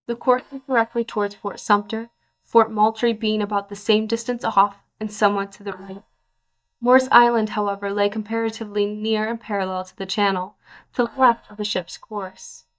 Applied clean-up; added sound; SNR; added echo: neural mask model DeepFilterNet 3.